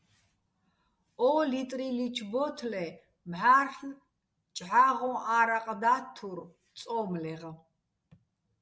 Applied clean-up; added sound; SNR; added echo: none; none; none; none.